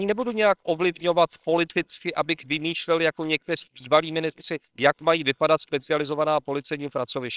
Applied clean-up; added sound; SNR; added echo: neural separator model SepFormer WHAMR!.